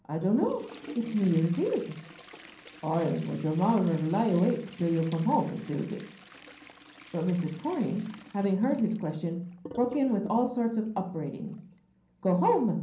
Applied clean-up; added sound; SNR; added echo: none; Toilet flush; 19 dB; reverberation time 0.6 s.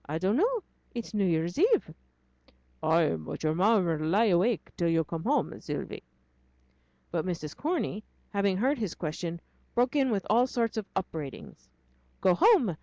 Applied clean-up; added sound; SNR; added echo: none; none; none; none.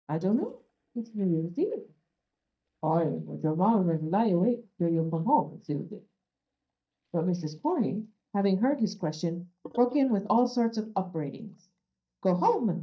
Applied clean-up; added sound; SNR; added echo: neural mask model DeepFilterNet 3.